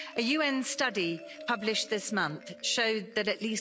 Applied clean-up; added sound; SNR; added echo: none; Marimba, xylophone; 17 dB; none.